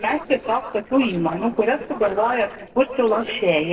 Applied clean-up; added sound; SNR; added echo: neural separator model SepFormer DNS4.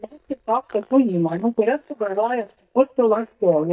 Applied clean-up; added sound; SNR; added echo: neural mask model DeepFilterNet 3.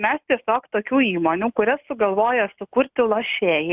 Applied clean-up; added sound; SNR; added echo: none; none; none; none.